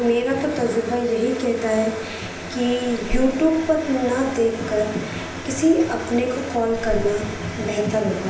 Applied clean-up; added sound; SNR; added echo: none; Liquid; 13 dB; reverberation time 0.9 s.